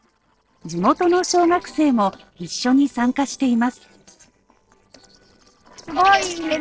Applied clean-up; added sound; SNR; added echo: neural separator model SepFormer DNS4.